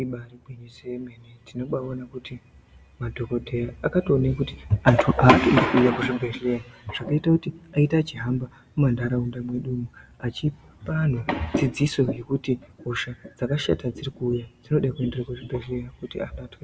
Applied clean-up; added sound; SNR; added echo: none; none; none; none.